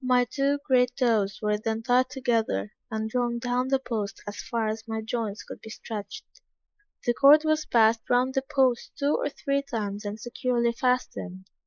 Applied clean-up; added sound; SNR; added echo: neural mask model Resemble Enhance denoiser.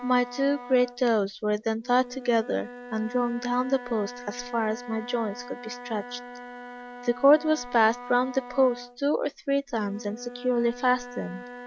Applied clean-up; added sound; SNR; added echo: none; Wind instrument, woodwind instrument; 15 dB; none.